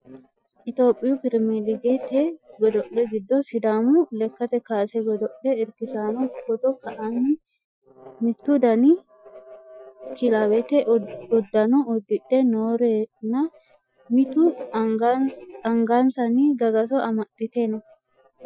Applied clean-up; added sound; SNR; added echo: classical method Wiener filter.